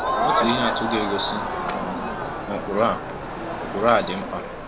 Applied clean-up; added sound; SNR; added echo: none; Crowd; 0 dB; none.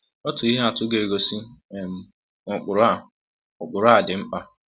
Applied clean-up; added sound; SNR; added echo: none; none; none; none.